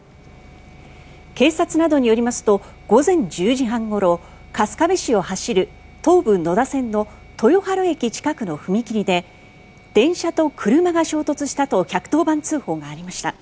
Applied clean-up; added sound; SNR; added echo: none; none; none; none.